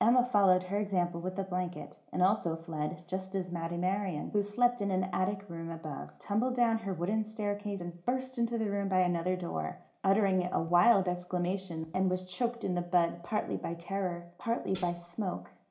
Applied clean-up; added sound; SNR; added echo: none; Hi-hat; 12 dB; reverberation time 0.4 s.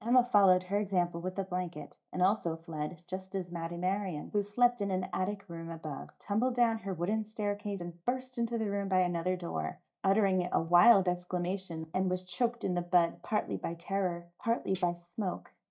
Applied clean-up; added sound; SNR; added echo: neural mask model DeepFilterNet 3.